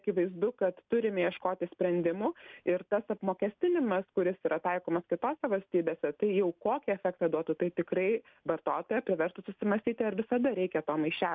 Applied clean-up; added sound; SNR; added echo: none; none; none; none.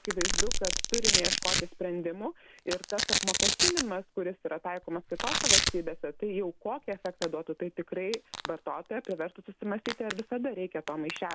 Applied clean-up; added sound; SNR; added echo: none; Domestic sounds, home sounds; -2 dB; none.